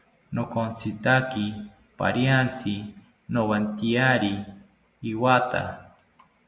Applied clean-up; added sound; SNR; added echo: none; none; none; none.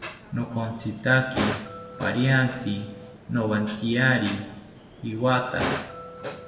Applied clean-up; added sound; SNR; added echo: none; Dishes, pots, and pans; 9 dB; reverberation time 1.0 s.